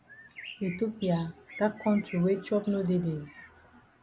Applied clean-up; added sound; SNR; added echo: none; Bird; 19 dB; none.